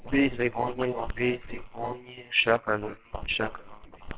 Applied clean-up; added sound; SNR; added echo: neural separator model SepFormer WHAMR!.